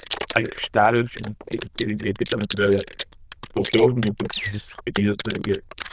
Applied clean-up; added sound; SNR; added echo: neural diffusion model UNIVERSE++.